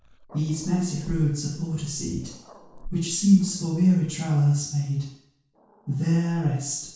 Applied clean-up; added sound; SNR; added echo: none; Growling; 19 dB; reverberation time 0.6 s.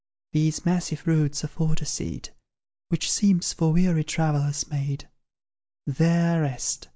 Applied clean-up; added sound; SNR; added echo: none; none; none; none.